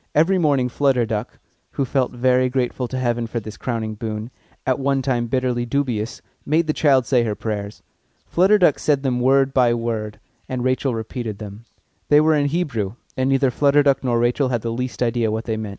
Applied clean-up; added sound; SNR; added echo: none; none; none; none.